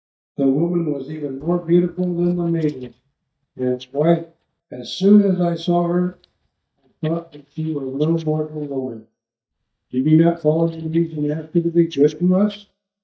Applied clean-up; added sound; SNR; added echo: neural mask model DeepFilterNet 3.